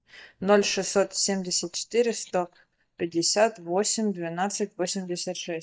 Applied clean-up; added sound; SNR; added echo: neural mask model DeepFilterNet 3.